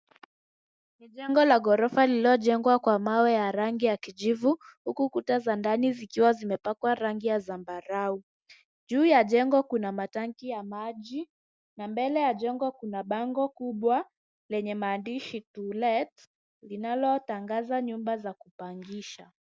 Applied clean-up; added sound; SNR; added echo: none; none; none; none.